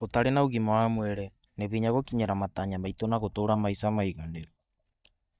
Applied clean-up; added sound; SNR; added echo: neural mask model DeepFilterNet 3.